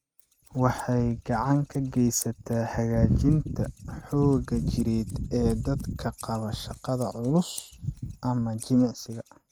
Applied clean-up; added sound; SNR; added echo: neural mask model RNNoise.